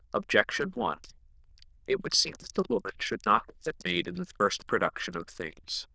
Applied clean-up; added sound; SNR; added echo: neural diffusion model UNIVERSE++.